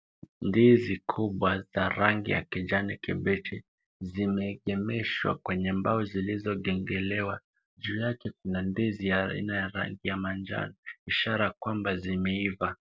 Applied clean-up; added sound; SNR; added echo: none; none; none; none.